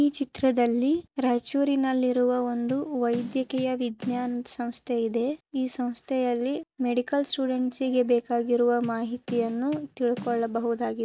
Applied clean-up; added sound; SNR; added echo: none; Bass drum / Snare drum; 16 dB; none.